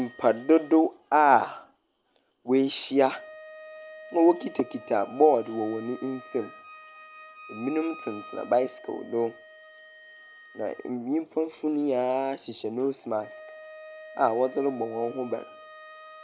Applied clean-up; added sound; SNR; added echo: none; Wind instrument, woodwind instrument; 20 dB; none.